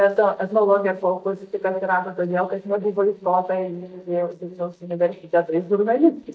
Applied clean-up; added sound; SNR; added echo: neural mask model DeepFilterNet 3.